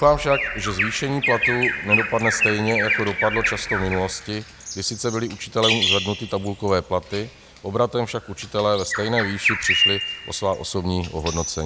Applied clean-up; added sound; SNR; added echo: none; Bird vocalization, bird call, bird song; 2 dB; none.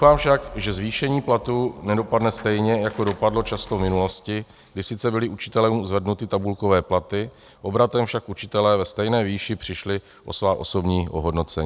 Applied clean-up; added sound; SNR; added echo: none; none; none; none.